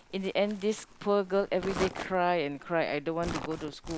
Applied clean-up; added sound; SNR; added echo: none; Crumpling, crinkling; 11 dB; none.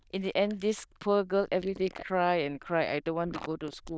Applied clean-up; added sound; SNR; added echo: neural diffusion model UNIVERSE++.